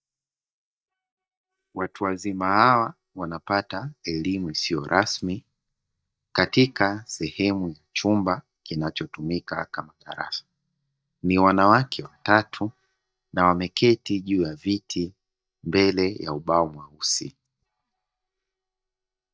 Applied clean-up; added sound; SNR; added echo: neural mask model DeepFilterNet 3.